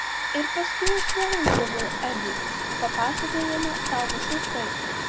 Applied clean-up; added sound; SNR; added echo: none; Hiss / Fire + Rattle (instrument); -3 dB; none.